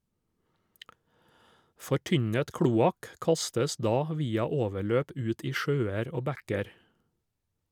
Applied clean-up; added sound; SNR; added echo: none; none; none; none.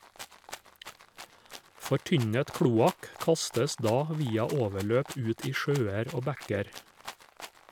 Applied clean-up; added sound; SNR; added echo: none; Rattle (instrument); 17 dB; none.